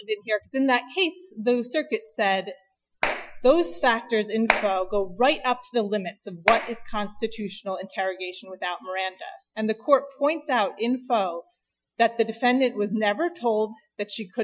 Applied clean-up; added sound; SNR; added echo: classical method Wiener filter.